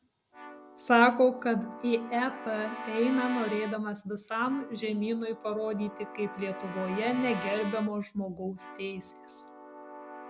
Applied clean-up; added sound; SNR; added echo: none; Keyboard (musical) / Brass instrument; 13 dB; none.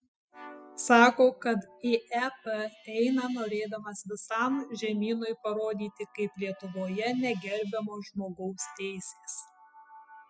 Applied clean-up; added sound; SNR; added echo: classical method spectral subtraction.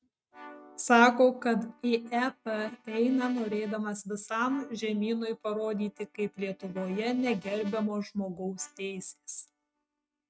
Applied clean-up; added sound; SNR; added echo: neural mask model RNNoise.